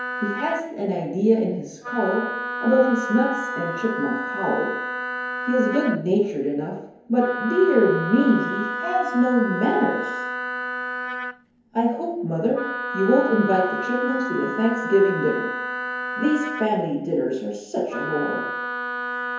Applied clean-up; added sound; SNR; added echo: none; Wind instrument, woodwind instrument; 7 dB; reverberation time 0.9 s.